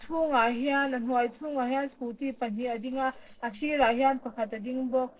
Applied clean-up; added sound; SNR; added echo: neural separator model SepFormer DNS4.